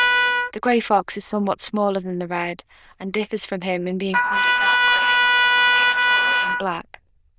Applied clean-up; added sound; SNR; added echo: neural diffusion model UNIVERSE++.